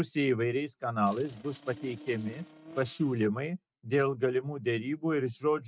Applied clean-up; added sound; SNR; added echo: neural mask model RNNoise.